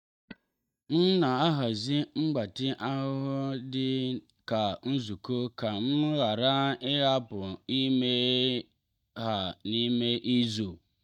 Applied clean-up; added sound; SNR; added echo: neural mask model DeepFilterNet 3.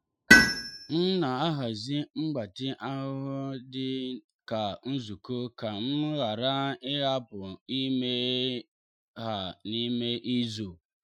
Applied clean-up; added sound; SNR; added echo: classical method Wiener filter.